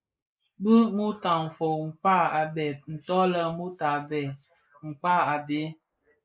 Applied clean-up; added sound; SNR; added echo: neural mask model Resemble Enhance denoiser.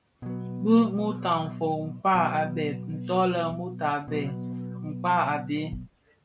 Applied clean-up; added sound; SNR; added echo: none; Electric guitar / Strum; 8 dB; none.